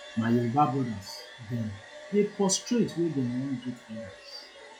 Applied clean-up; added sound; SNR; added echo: classical method log-MMSE.